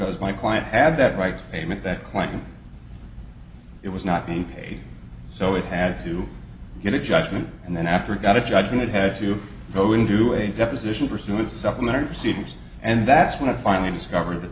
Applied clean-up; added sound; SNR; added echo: none; none; none; none.